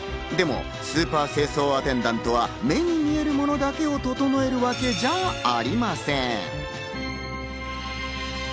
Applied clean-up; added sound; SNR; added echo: none; none; none; none.